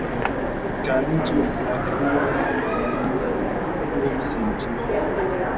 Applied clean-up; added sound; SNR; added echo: none; Train; -4 dB; reverberation time 0.4 s.